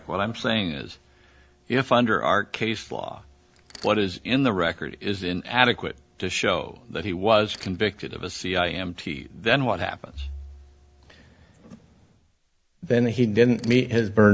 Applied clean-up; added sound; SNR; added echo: none; Mechanisms; 20 dB; none.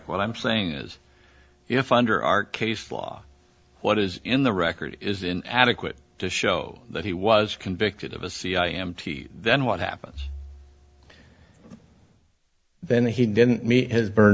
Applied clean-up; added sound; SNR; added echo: none; none; none; none.